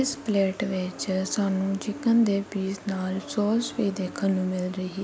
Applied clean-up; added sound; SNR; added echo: none; none; none; none.